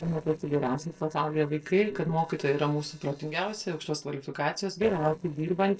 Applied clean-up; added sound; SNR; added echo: neural separator model SepFormer DNS4.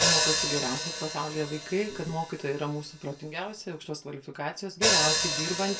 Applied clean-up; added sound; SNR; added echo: none; Hi-hat; -2 dB; reverberation time 0.2 s.